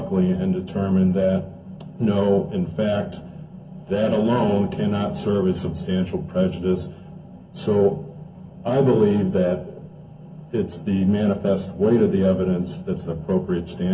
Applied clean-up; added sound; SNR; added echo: none; none; none; reverberation time 0.3 s.